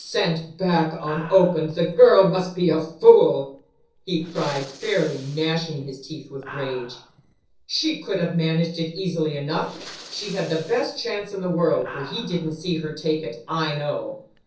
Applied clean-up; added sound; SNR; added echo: neural separator model SepFormer DNS4.